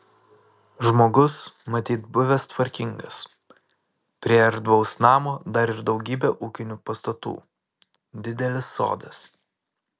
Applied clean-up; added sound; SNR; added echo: none; none; none; none.